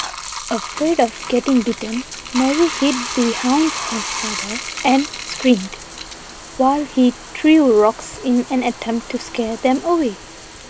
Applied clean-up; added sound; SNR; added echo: none; Bathtub (filling or washing); 11 dB; none.